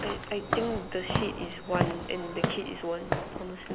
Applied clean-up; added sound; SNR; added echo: none; Walk, footsteps / Siren; -1 dB; none.